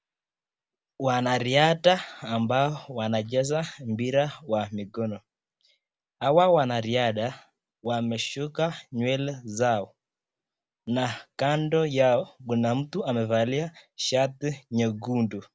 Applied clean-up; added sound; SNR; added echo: none; none; none; none.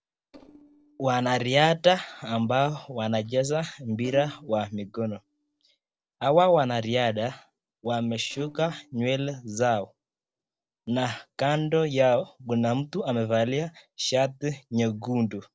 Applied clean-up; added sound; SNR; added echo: neural separator model SepFormer DNS4.